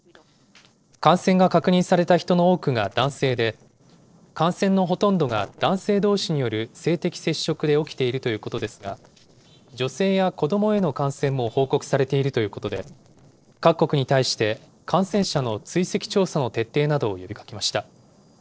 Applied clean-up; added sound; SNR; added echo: neural separator model SepFormer DNS4.